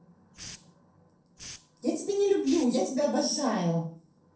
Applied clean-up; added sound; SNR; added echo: neural separator model SepFormer DNS4.